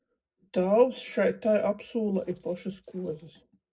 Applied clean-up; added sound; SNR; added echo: neural separator model SepFormer DNS4.